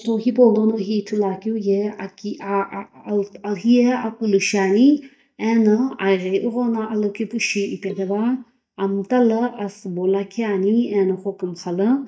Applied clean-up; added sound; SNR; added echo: neural mask model DeepFilterNet 3.